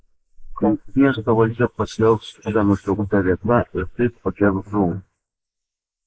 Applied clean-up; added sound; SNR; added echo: neural mask model Resemble Enhance denoiser.